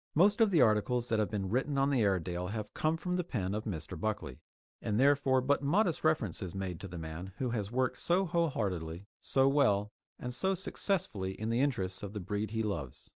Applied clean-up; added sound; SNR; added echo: none; none; none; none.